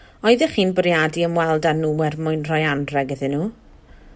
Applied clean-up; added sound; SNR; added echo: none; none; none; none.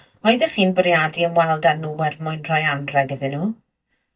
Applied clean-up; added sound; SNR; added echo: neural mask model DeepFilterNet 3.